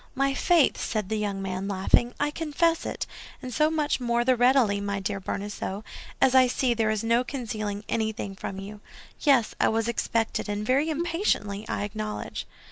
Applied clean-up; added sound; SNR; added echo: neural mask model Resemble Enhance denoiser.